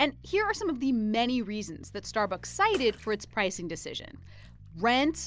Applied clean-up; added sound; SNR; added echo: none; Bathtub (filling or washing) / Water / Splash, splatter + Bass guitar; 19 dB; none.